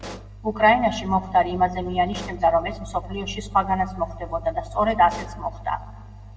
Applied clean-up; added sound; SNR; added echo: none; Explosion; 20 dB; reverberation time 1.3 s.